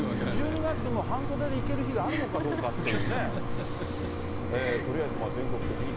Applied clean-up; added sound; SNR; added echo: none; Mechanisms; -1 dB; none.